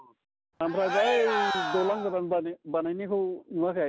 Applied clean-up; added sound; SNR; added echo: none; Cheering; 2 dB; none.